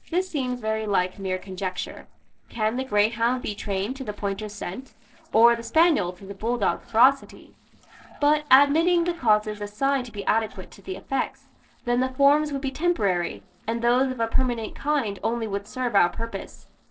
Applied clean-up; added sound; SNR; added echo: neural separator model SepFormer DNS4.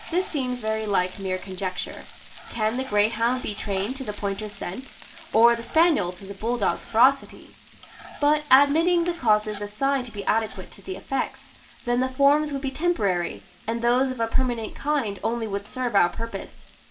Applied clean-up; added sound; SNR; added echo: none; Frying (food); 18 dB; reverberation time 0.3 s.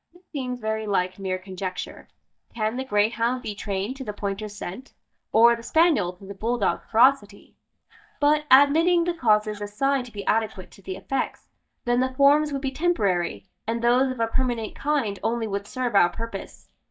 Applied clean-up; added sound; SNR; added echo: neural mask model DeepFilterNet 3.